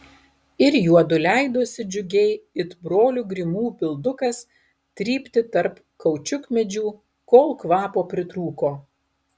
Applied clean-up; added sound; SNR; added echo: none; none; none; none.